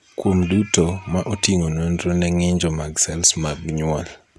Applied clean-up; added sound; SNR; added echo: none; none; none; none.